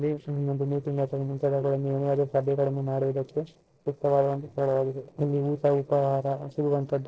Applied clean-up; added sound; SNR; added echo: neural separator model SepFormer DNS4.